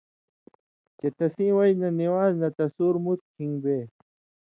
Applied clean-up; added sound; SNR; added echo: none; none; none; none.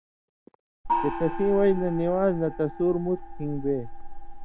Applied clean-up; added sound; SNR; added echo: none; Gong; 5 dB; none.